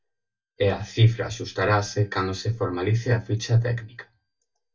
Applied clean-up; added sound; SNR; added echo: neural mask model DeepFilterNet 3.